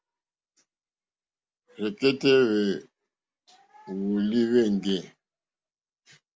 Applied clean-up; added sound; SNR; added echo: none; none; none; none.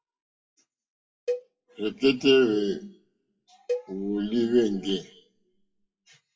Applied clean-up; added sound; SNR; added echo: classical method WPE with log-MMSE.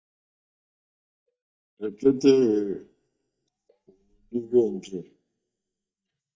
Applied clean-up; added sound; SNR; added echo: neural mask model DeepFilterNet 3.